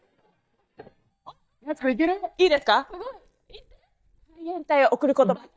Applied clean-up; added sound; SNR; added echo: neural mask model DeepFilterNet 3.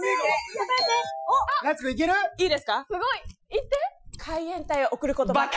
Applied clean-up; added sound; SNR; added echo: classical method Wiener filter.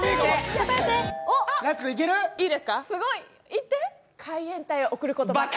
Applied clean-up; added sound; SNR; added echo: none; none; none; none.